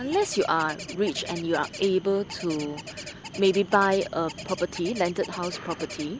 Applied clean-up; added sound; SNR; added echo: none; Bird; 14 dB; none.